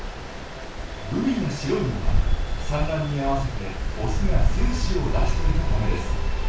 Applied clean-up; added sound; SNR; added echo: none; Stream; -5 dB; reverberation time 0.4 s.